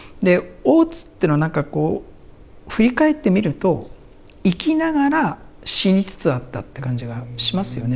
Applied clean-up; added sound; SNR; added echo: none; none; none; none.